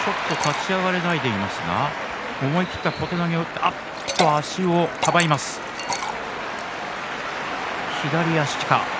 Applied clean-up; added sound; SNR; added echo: none; Liquid; 10 dB; none.